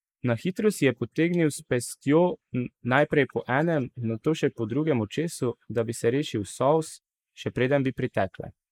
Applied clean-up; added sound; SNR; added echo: neural mask model Resemble Enhance denoiser.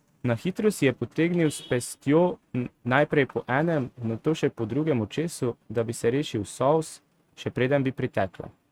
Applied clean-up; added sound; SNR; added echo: neural mask model RNNoise.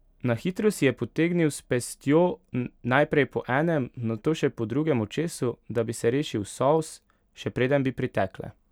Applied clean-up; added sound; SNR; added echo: none; none; none; none.